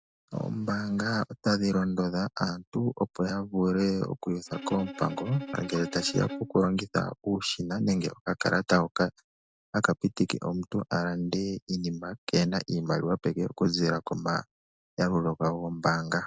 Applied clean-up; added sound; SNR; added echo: none; Bowed string instrument; 12 dB; none.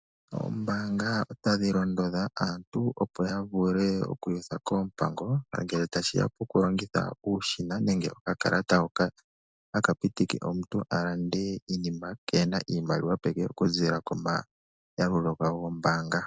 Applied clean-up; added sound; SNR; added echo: none; none; none; none.